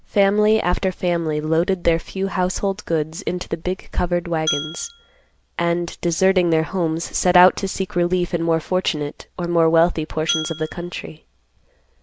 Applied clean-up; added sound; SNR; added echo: none; Glass; 11 dB; none.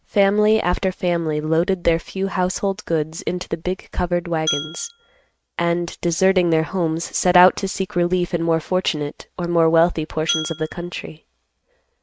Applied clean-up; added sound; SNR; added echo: neural mask model RNNoise.